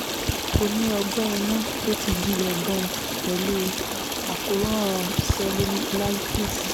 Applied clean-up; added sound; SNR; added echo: none; Stream; 0 dB; none.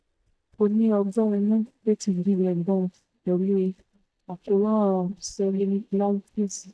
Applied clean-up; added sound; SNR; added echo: neural mask model DeepFilterNet 3.